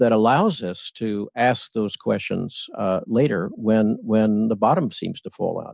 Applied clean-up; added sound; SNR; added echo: none; none; none; none.